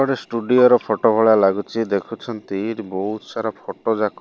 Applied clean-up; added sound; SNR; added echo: none; none; none; none.